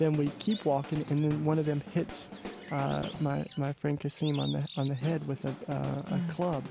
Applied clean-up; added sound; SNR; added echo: none; Drum kit + Bird; 13 dB; none.